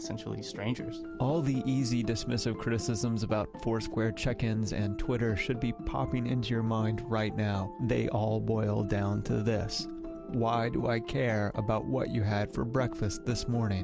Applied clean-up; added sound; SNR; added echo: none; none; none; none.